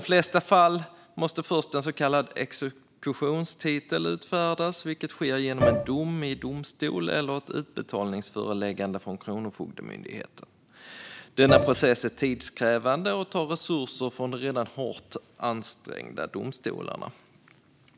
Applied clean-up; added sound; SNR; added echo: none; Bowed string instrument; -1 dB; none.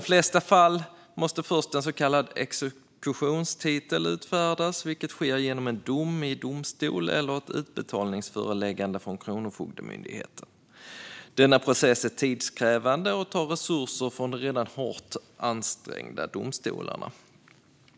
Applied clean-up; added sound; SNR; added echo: none; none; none; none.